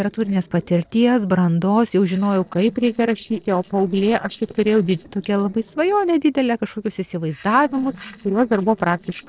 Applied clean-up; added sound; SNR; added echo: neural separator model SepFormer DNS4.